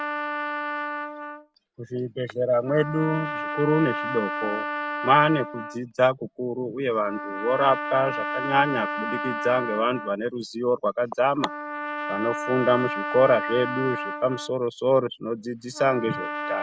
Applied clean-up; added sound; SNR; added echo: none; Trumpet; 7 dB; none.